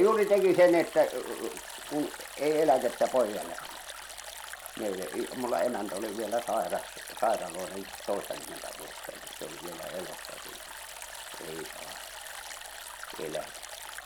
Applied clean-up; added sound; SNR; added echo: none; Stream; 12 dB; none.